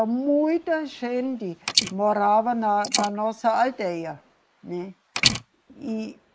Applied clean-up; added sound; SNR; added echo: neural mask model Resemble Enhance denoiser.